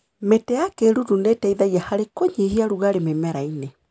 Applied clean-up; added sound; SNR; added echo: none; none; none; none.